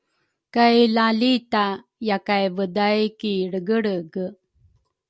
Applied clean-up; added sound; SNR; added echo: none; none; none; none.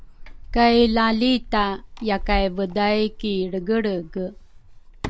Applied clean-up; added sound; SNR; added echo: none; Keys jangling; 11 dB; none.